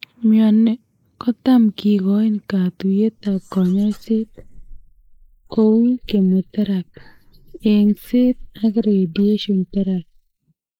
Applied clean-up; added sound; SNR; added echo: neural mask model Resemble Enhance denoiser.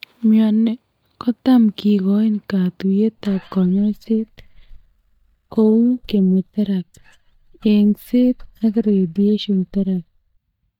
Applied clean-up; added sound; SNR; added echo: neural mask model DeepFilterNet 3.